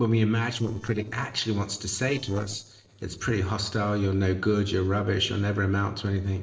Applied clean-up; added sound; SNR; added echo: neural separator model SepFormer DNS4.